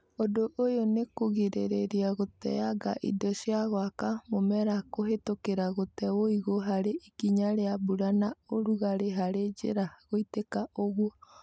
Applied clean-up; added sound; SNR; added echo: none; none; none; none.